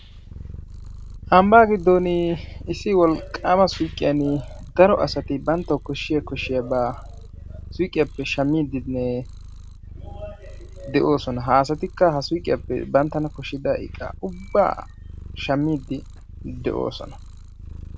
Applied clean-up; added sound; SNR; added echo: none; Purr; 14 dB; none.